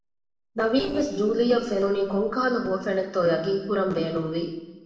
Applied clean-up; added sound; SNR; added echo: neural separator model SepFormer DNS4.